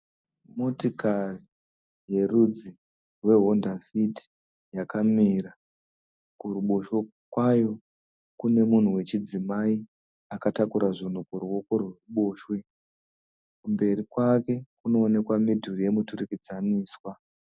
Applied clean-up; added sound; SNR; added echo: none; none; none; none.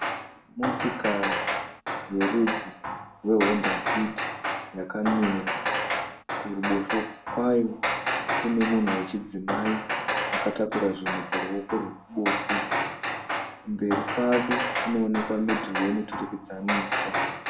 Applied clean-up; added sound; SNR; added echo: none; Hammer; 1 dB; reverberation time 0.3 s.